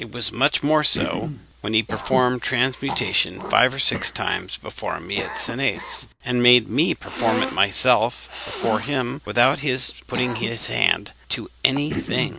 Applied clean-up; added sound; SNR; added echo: none; Cough; 11 dB; none.